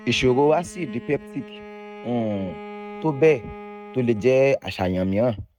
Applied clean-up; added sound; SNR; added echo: neural mask model RNNoise.